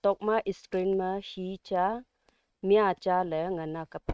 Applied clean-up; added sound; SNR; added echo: neural mask model RNNoise.